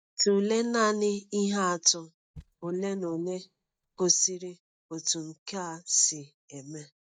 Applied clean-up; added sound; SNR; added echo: neural mask model DeepFilterNet 3.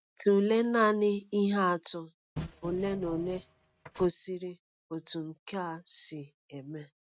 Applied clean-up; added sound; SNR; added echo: neural mask model RNNoise.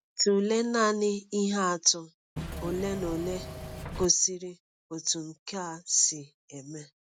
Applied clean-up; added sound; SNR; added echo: none; Engine / Mechanisms; 8 dB; none.